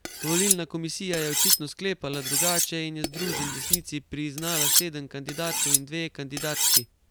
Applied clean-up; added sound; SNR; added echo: none; Cutlery, silverware; -4 dB; none.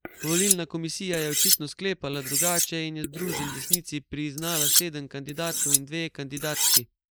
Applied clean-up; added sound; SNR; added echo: neural mask model Resemble Enhance denoiser.